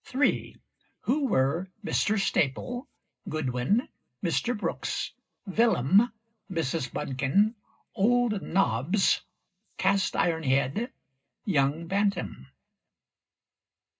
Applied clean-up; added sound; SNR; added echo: none; none; none; reverberation time 0.2 s.